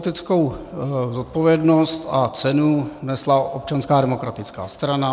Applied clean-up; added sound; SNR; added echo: none; none; none; none.